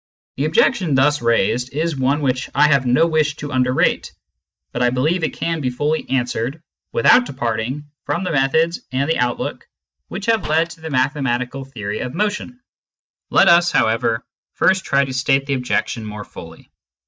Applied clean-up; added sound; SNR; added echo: neural mask model DeepFilterNet 3.